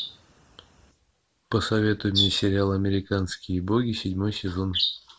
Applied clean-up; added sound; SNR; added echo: none; none; none; none.